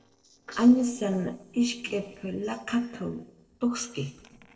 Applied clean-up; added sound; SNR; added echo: neural separator model SepFormer DNS4.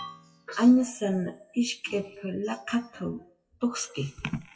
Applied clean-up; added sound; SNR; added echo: classical method WPE with log-MMSE.